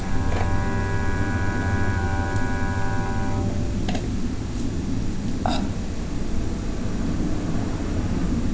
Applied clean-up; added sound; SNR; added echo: none; Bowed string instrument; 9 dB; none.